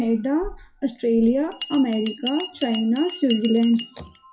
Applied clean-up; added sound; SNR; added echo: classical method WPE with log-MMSE.